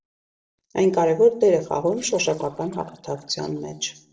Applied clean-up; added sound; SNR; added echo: neural separator model SepFormer DNS4.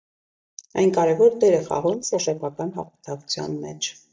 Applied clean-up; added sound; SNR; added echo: neural mask model DeepFilterNet 3.